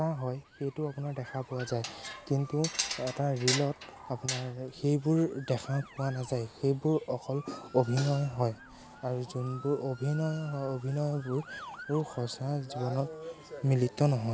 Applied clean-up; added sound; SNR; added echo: none; Motor vehicle (road) / Siren; 20 dB; none.